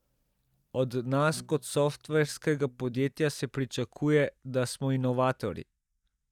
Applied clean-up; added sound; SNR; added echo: neural mask model DeepFilterNet 3.